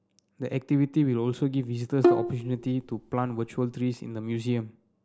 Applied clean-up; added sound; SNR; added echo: none; Bowed string instrument; 0 dB; none.